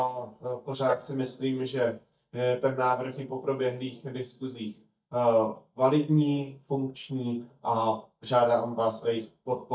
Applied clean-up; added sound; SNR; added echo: neural mask model DeepFilterNet 3.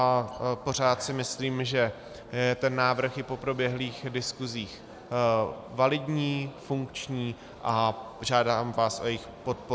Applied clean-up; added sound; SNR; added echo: none; none; none; none.